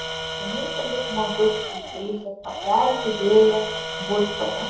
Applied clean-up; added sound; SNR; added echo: none; Tools; 7 dB; reverberation time 0.8 s.